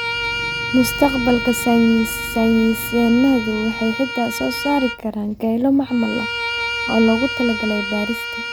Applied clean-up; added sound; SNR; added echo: none; Bowed string instrument; 7 dB; none.